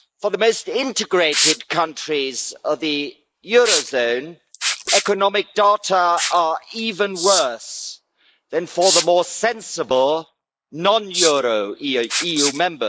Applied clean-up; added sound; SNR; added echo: neural mask model Resemble Enhance denoiser.